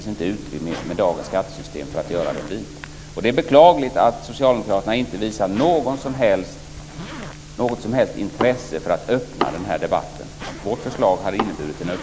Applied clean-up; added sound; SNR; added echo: none; Zipper (clothing); 19 dB; none.